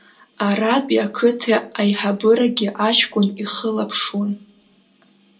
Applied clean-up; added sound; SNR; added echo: none; none; none; reverberation time 0.2 s.